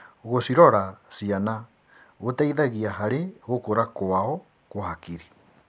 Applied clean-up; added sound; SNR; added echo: none; none; none; none.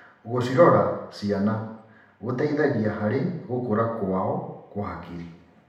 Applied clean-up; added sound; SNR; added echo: none; none; none; reverberation time 0.8 s.